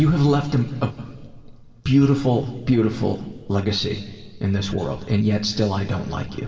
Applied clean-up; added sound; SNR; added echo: none; none; none; reverberation time 2.4 s.